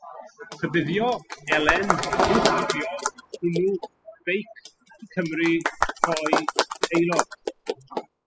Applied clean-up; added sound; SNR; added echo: classical method spectral subtraction.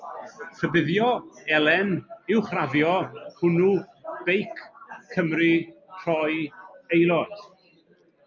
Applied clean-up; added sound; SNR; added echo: none; none; none; none.